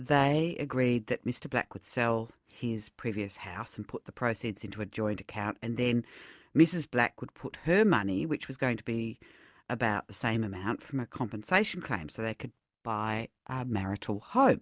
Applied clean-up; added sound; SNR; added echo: none; none; none; none.